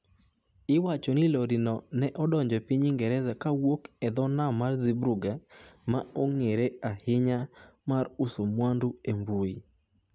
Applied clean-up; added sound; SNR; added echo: none; none; none; none.